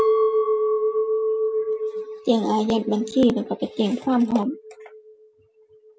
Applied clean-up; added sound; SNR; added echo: none; Chink, clink; 0 dB; none.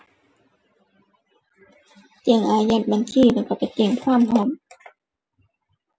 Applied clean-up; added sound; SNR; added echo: none; none; none; none.